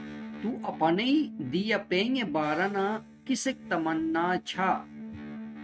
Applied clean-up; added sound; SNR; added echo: neural mask model RNNoise.